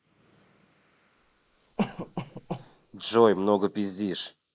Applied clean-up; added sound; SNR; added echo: neural mask model Resemble Enhance denoiser.